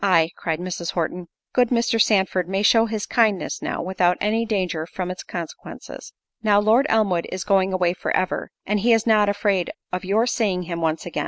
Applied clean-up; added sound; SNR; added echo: none; none; none; none.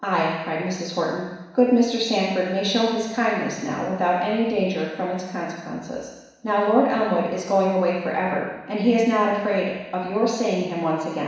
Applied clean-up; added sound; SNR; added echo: none; none; none; reverberation time 1.1 s.